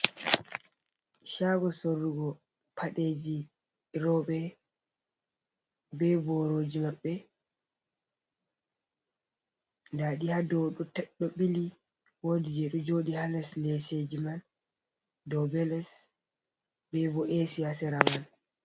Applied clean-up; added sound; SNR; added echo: none; none; none; none.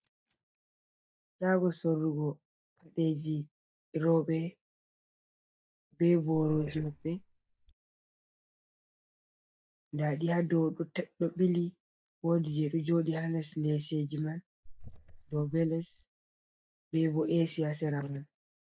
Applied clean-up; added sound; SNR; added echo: neural mask model DeepFilterNet 3.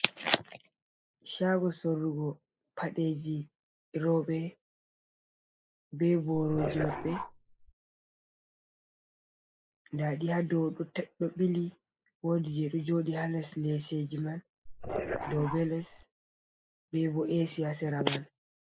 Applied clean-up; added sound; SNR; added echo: neural mask model Resemble Enhance denoiser.